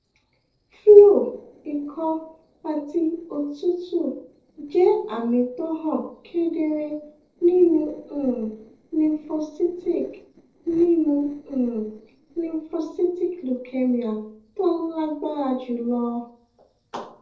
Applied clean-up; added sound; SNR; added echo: neural separator model SepFormer DNS4.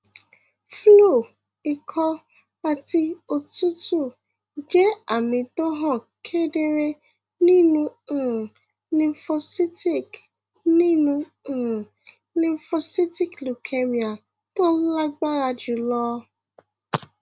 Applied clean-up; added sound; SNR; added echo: none; none; none; none.